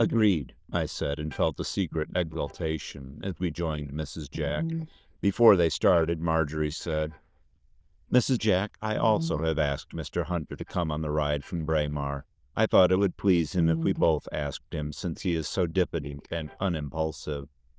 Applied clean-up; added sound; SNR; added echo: neural diffusion model UNIVERSE++.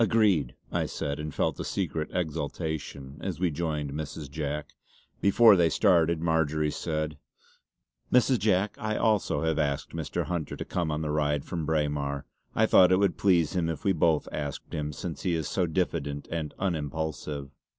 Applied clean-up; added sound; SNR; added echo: none; none; none; none.